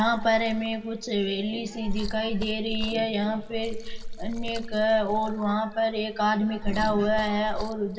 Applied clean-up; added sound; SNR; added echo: none; Liquid; 7 dB; reverberation time 2.7 s.